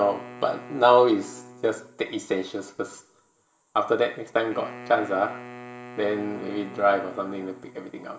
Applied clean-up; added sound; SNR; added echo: none; Wind instrument, woodwind instrument; 18 dB; reverberation time 0.6 s.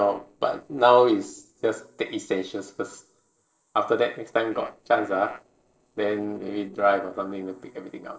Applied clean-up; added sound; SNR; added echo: neural separator model SepFormer DNS4.